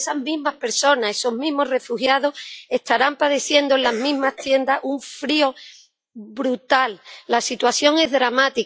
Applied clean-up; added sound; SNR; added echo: classical method log-MMSE.